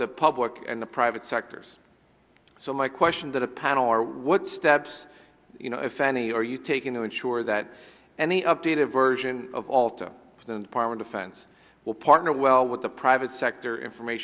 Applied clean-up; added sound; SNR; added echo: none; none; none; none.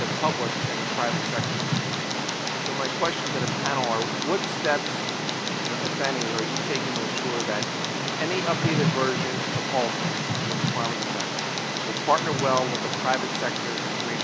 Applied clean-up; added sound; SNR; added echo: none; Tick; -3 dB; none.